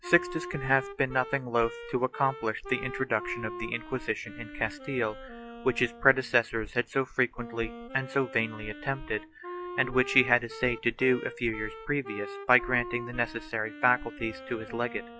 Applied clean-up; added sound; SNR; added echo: classical method log-MMSE.